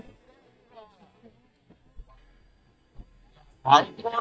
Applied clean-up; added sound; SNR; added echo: neural mask model DeepFilterNet 3.